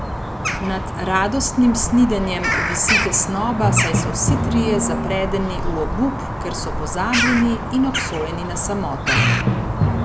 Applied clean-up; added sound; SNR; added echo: none; Bird vocalization, bird call, bird song + Drum; 0 dB; none.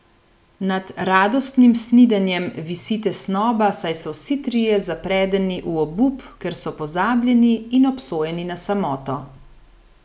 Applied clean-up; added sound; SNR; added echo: none; none; none; none.